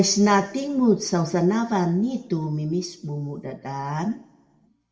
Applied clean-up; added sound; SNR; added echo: none; none; none; reverberation time 0.8 s.